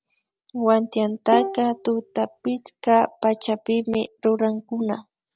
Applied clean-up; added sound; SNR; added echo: none; Bowed string instrument; 7 dB; none.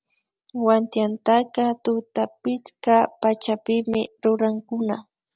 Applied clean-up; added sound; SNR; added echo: none; none; none; none.